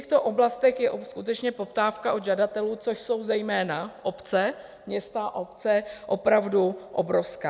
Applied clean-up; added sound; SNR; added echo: none; none; none; none.